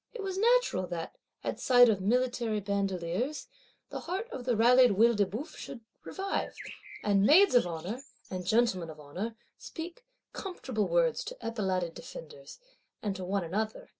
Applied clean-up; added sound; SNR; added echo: none; Bird; 20 dB; none.